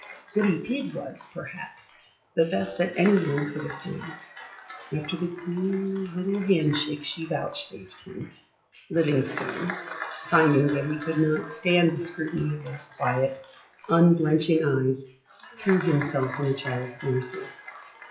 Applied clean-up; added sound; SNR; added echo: classical method WPE with log-MMSE.